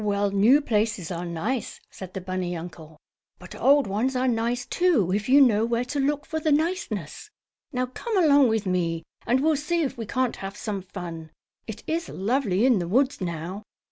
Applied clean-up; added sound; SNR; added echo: none; none; none; none.